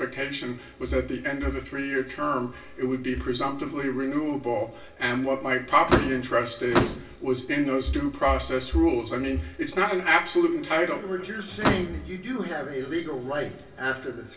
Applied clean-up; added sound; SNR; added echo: none; Slam / Microwave oven; 2 dB; reverberation time 0.3 s.